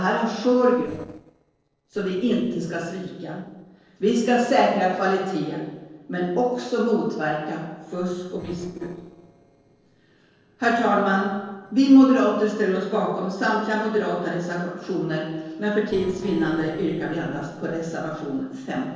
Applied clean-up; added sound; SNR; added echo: neural separator model SepFormer DNS4.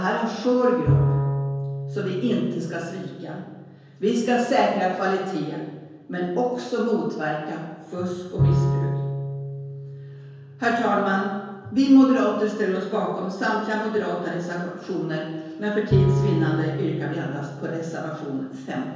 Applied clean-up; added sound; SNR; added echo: none; Bowed string instrument; 4 dB; reverberation time 1.2 s.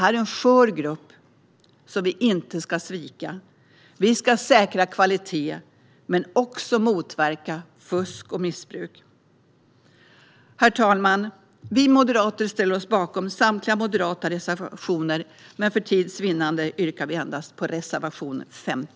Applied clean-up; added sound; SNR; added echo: none; none; none; none.